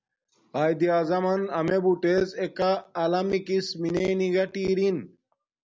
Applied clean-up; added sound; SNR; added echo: none; none; none; none.